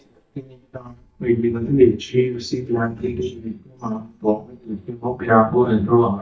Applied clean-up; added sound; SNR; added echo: neural mask model DeepFilterNet 3.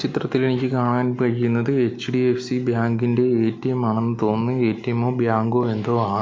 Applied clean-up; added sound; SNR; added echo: none; none; none; none.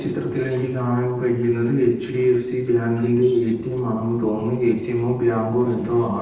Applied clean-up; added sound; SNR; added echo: neural separator model SepFormer DNS4.